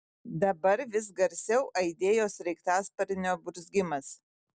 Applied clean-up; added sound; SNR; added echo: none; none; none; none.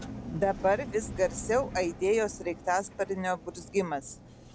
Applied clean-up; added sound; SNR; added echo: none; Engine; 12 dB; none.